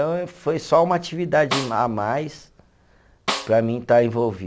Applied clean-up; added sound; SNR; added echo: none; Snare drum; 8 dB; none.